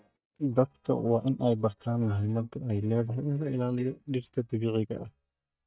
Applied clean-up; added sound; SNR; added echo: neural mask model DeepFilterNet 3.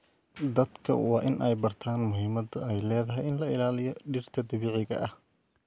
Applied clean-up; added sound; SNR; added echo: none; none; none; none.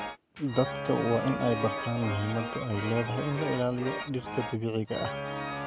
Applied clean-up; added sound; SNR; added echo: none; Organ; 5 dB; none.